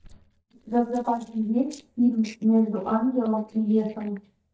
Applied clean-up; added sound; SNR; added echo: neural mask model DeepFilterNet 3.